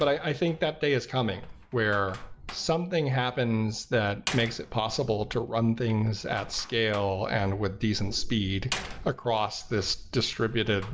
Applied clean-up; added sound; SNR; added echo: none; Slam; 17 dB; none.